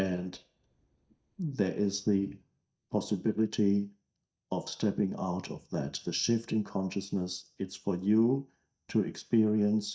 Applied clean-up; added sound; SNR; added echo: neural mask model DeepFilterNet 3.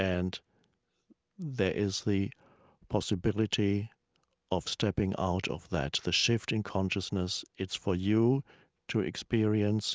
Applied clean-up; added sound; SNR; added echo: none; none; none; none.